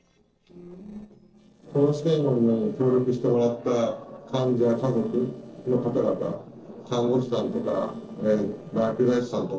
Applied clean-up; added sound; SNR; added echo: neural separator model SepFormer DNS4.